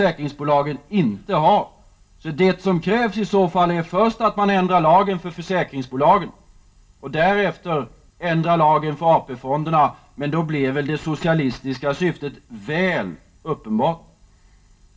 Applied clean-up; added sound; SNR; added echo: none; none; none; reverberation time 0.2 s.